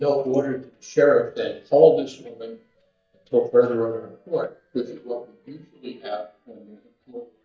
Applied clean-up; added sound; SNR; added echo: neural mask model DeepFilterNet 3.